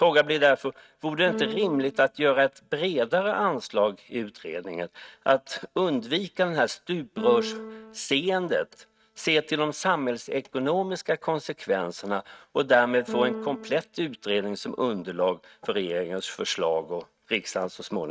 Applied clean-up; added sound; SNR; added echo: neural mask model RNNoise.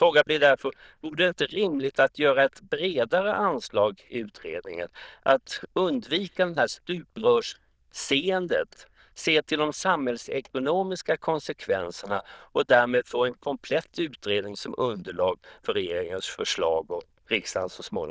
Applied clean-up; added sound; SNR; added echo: neural diffusion model UNIVERSE++.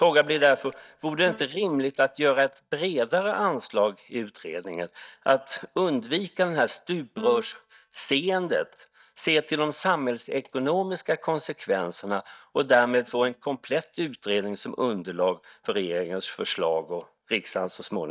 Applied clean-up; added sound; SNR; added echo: neural mask model DeepFilterNet 3.